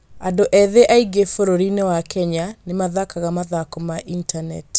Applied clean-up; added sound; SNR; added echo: none; none; none; none.